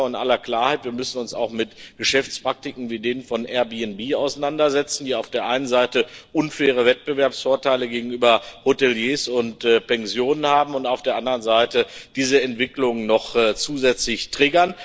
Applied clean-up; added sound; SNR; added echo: neural separator model SepFormer DNS4.